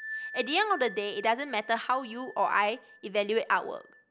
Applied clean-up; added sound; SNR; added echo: none; Bell; 15 dB; none.